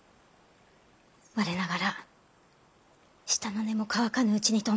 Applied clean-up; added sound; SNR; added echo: none; none; none; none.